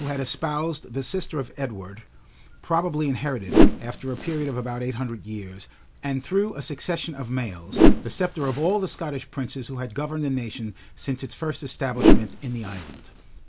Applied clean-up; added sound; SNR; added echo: none; Whoosh, swoosh, swish; -4 dB; none.